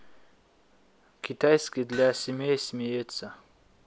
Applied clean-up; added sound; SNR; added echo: none; Hammer; 17 dB; none.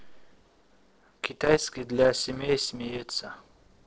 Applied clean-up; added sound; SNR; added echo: neural separator model SepFormer DNS4.